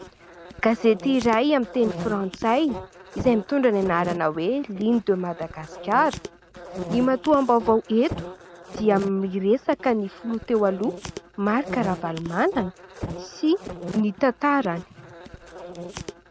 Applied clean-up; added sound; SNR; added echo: none; Insect; 13 dB; none.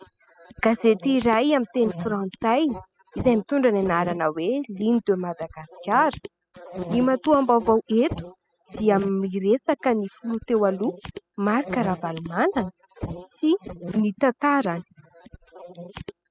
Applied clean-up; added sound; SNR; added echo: classical method spectral subtraction.